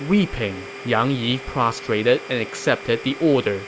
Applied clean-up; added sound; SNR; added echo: none; Domestic sounds, home sounds; 14 dB; none.